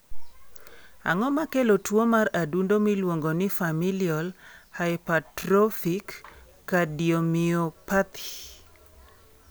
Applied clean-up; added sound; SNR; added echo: none; none; none; none.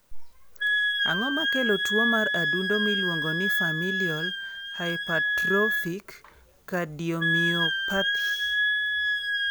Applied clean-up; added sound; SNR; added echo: none; Wind instrument, woodwind instrument; -4 dB; none.